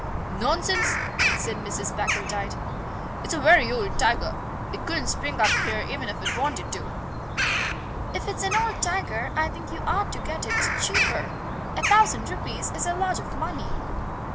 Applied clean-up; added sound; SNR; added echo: none; Bird vocalization, bird call, bird song; 0 dB; none.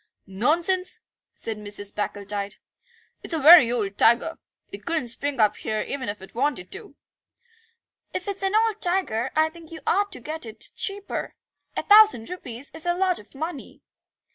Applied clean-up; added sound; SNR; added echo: none; none; none; none.